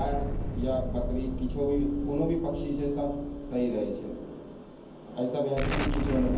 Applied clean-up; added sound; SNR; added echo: none; Explosion; 3 dB; reverberation time 0.5 s.